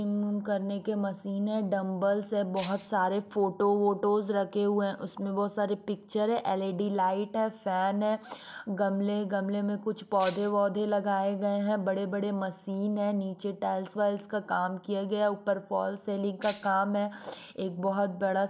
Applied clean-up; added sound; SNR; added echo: none; Rattle (instrument); 4 dB; none.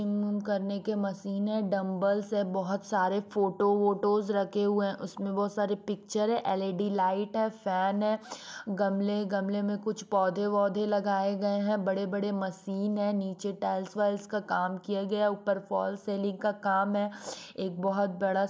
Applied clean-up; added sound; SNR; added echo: none; none; none; none.